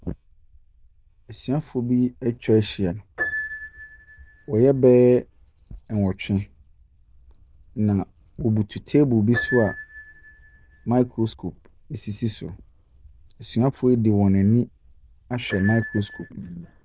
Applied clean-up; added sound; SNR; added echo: neural diffusion model UNIVERSE++.